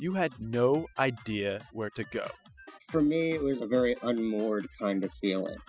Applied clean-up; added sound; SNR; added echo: classical method spectral subtraction.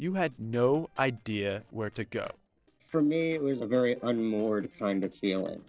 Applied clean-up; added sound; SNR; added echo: neural separator model SepFormer DNS4.